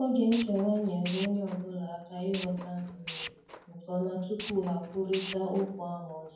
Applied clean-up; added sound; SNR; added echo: none; Tools; 14 dB; reverberation time 0.9 s.